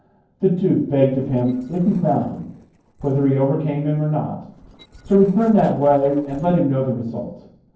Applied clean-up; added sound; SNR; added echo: neural separator model SepFormer DNS4.